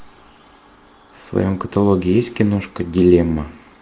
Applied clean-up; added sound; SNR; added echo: none; none; none; none.